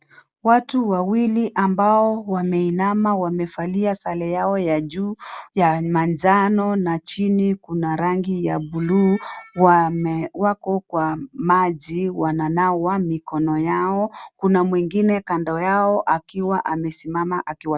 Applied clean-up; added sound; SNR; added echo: none; none; none; none.